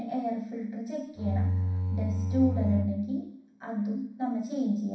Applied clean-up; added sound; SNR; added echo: none; Bowed string instrument; -2 dB; reverberation time 0.6 s.